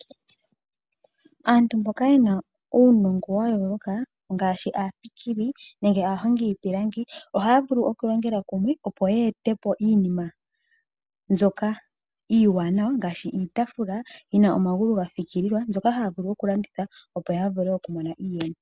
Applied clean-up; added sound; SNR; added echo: none; none; none; none.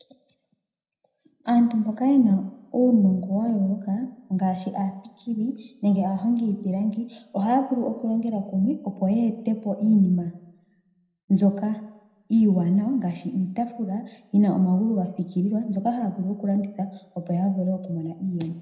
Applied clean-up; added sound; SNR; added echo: none; none; none; reverberation time 0.7 s.